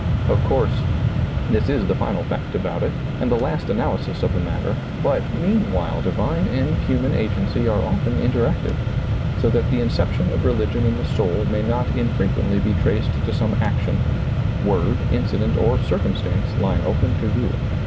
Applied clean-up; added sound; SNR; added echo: none; Mechanisms; -2 dB; none.